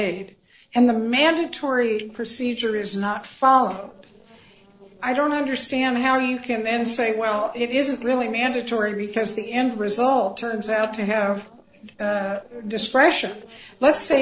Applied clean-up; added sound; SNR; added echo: neural separator model SepFormer DNS4.